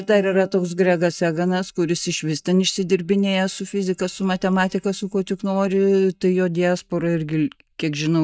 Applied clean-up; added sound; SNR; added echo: neural mask model DeepFilterNet 3.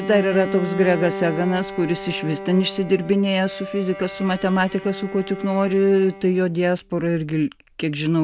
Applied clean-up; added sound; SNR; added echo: none; Bowed string instrument; 12 dB; none.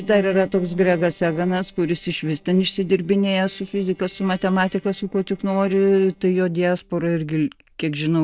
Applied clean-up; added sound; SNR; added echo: neural separator model SepFormer DNS4.